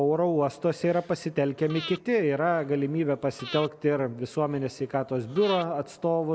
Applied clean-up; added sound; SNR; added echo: none; Breathing; 17 dB; none.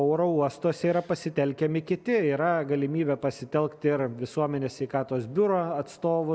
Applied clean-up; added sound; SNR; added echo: none; none; none; none.